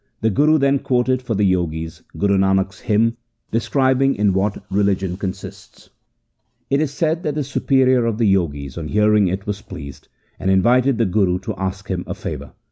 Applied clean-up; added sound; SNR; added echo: none; none; none; none.